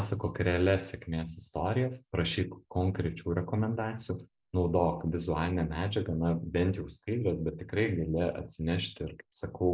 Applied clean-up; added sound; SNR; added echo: none; none; none; none.